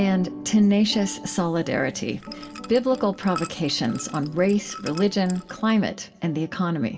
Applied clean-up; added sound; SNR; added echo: none; Liquid; 17 dB; reverberation time 0.2 s.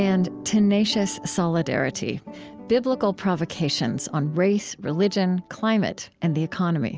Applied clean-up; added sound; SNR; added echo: none; none; none; none.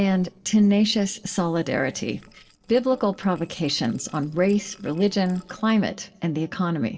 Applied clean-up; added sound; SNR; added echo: neural separator model SepFormer DNS4.